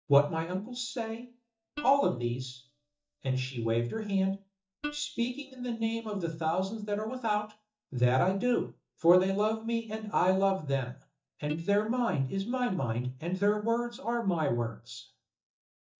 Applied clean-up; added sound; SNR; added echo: neural mask model DeepFilterNet 3.